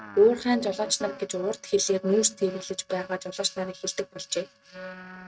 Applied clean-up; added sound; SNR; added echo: neural mask model RNNoise.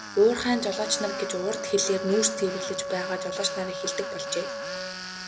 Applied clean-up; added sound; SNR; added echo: none; Wind instrument, woodwind instrument + Tools; 6 dB; none.